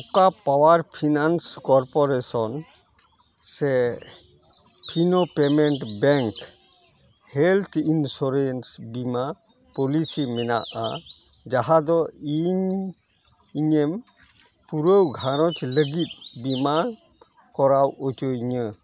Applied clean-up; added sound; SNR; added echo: none; none; none; none.